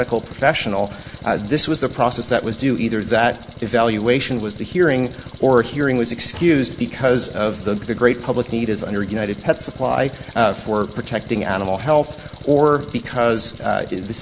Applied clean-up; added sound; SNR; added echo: none; Engine; 17 dB; none.